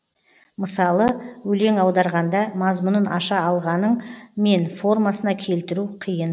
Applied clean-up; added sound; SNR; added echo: none; none; none; none.